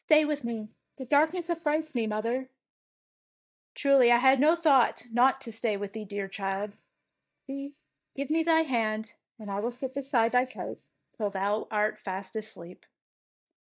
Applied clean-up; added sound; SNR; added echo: neural mask model DeepFilterNet 3.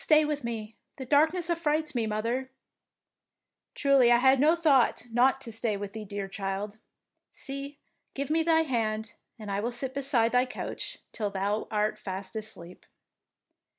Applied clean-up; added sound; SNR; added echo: none; none; none; none.